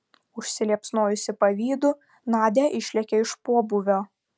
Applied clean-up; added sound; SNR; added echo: none; none; none; none.